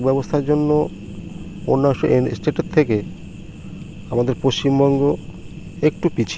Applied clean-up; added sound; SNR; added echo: none; none; none; none.